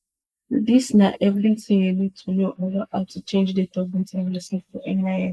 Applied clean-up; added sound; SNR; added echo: neural mask model Resemble Enhance denoiser.